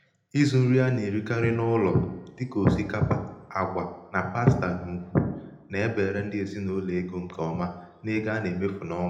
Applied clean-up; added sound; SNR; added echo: none; none; none; reverberation time 0.7 s.